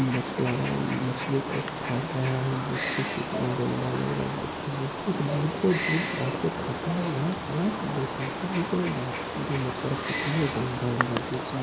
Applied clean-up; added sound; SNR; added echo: none; Wild animals; 3 dB; none.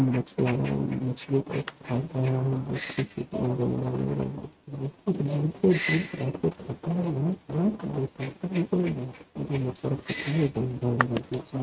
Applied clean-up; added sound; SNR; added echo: neural mask model RNNoise.